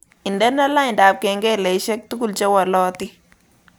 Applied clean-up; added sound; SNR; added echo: none; none; none; none.